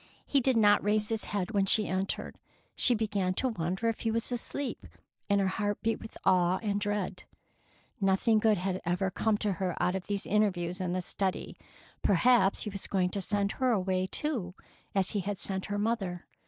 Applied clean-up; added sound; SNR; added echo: neural mask model Resemble Enhance denoiser.